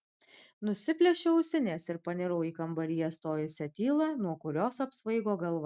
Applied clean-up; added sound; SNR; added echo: none; none; none; none.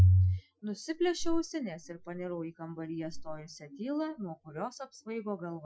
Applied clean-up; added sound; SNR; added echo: classical method Wiener filter.